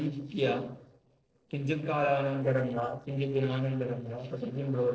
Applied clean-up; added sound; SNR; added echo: neural separator model SepFormer DNS4.